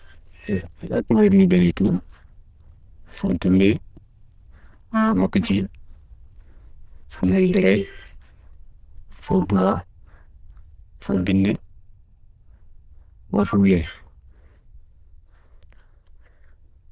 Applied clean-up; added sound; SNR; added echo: neural diffusion model UNIVERSE++.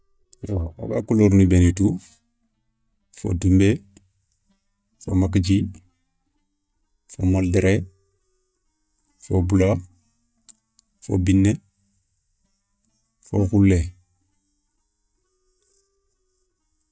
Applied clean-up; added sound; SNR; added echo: neural mask model DeepFilterNet 3.